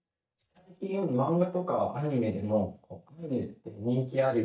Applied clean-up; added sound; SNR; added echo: neural mask model DeepFilterNet 3.